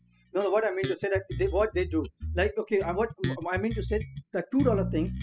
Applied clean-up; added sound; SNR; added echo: classical method spectral subtraction.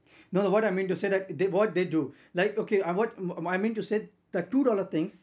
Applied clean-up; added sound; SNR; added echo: none; none; none; none.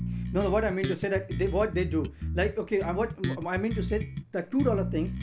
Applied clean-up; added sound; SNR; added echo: none; Bass guitar; 4 dB; none.